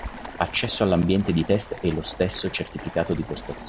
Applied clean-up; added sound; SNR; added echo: none; Stream; 14 dB; none.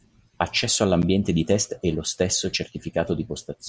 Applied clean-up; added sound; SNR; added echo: none; none; none; none.